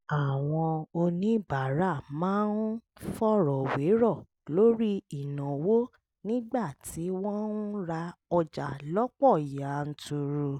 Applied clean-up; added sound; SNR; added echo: none; none; none; none.